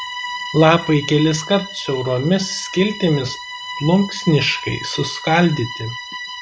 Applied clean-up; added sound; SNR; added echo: none; Bowed string instrument; 12 dB; none.